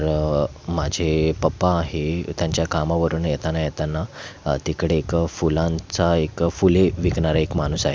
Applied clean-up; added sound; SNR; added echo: none; none; none; none.